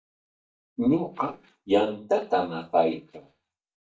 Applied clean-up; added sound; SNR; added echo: neural mask model DeepFilterNet 3.